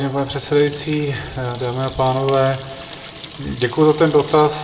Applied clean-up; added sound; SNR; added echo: none; Sink (filling or washing) / Water tap, faucet; 16 dB; reverberation time 0.6 s.